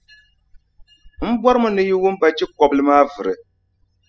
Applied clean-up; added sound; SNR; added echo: classical method spectral subtraction.